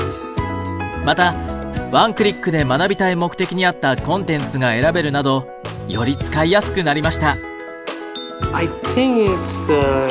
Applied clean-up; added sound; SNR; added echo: none; none; none; none.